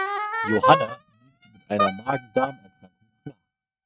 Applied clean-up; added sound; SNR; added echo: neural mask model RNNoise.